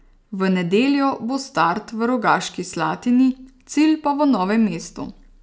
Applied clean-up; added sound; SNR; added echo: none; none; none; none.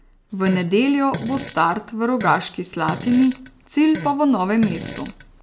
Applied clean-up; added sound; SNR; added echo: none; Fart; 13 dB; none.